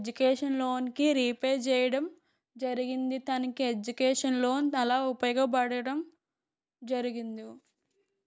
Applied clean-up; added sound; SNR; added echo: none; none; none; none.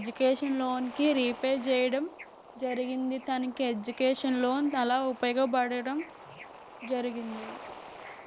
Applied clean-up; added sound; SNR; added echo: none; Bird / Ocean; 17 dB; none.